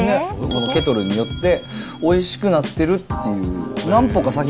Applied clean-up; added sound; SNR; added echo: none; none; none; none.